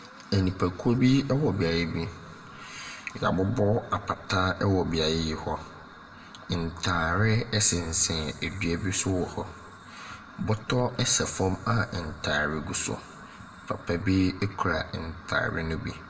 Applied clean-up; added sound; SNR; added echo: none; none; none; reverberation time 1.5 s.